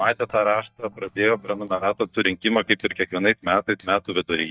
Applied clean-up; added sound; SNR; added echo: neural mask model DeepFilterNet 3.